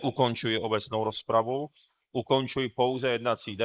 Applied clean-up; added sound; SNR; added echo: neural mask model Resemble Enhance denoiser.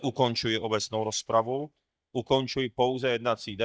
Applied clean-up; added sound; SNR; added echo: neural mask model DeepFilterNet 3.